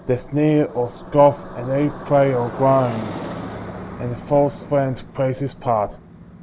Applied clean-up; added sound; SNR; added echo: none; Motorcycle; 13 dB; none.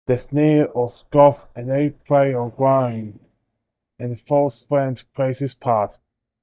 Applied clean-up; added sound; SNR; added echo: neural mask model DeepFilterNet 3.